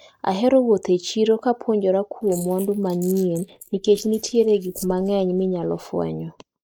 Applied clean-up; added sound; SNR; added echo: neural mask model Resemble Enhance denoiser.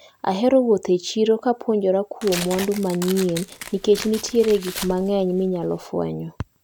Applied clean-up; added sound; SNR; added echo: none; Tearing; 13 dB; none.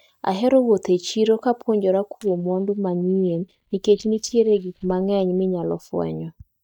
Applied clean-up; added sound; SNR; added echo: neural mask model DeepFilterNet 3.